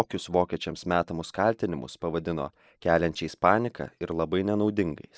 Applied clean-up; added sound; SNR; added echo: neural mask model Resemble Enhance denoiser.